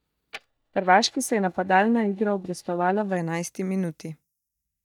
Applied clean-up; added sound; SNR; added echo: neural mask model DeepFilterNet 3.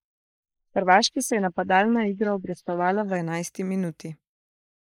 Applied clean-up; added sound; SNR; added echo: neural mask model Resemble Enhance denoiser.